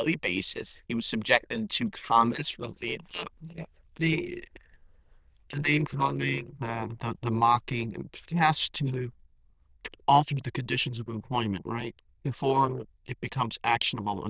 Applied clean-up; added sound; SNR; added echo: neural diffusion model UNIVERSE++.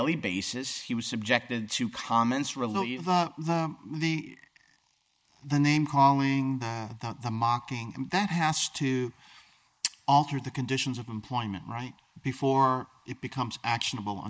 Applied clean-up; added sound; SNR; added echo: neural mask model Resemble Enhance denoiser.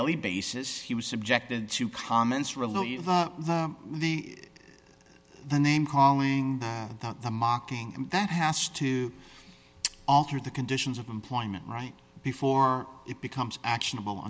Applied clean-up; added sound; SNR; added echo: none; none; none; none.